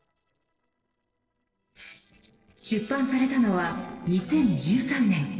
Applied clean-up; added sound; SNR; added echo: neural separator model SepFormer DNS4.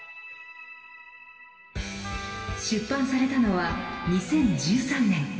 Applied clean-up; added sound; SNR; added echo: none; Wind instrument, woodwind instrument; 14 dB; reverberation time 2.4 s.